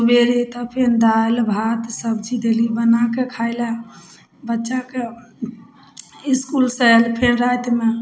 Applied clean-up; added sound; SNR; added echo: none; none; none; none.